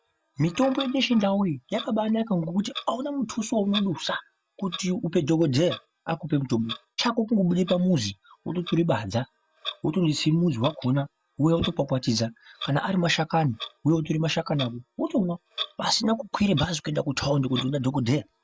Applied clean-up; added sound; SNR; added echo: none; Clock; 17 dB; none.